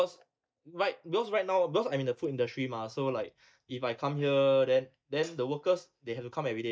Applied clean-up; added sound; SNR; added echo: neural mask model DeepFilterNet 3.